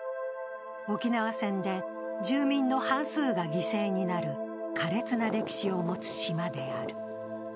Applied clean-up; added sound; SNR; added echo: none; none; none; none.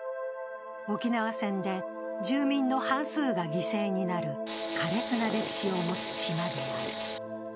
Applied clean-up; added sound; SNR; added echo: none; Tools; 9 dB; none.